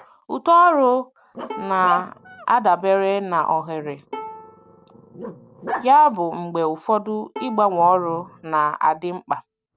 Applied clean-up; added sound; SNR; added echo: none; Growling + Bowed string instrument; 16 dB; none.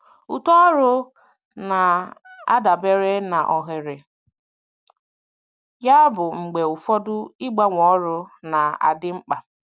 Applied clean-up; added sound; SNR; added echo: none; none; none; none.